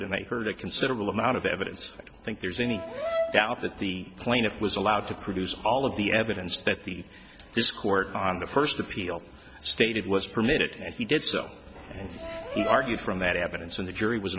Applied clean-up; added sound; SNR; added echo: none; Brass instrument; 6 dB; none.